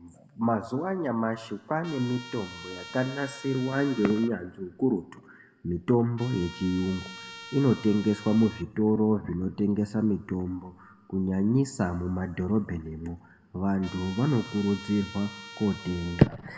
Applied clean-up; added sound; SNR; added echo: none; Trumpet; 16 dB; reverberation time 0.8 s.